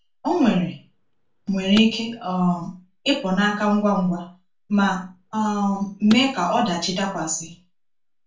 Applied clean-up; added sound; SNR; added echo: none; Car; 19 dB; reverberation time 0.3 s.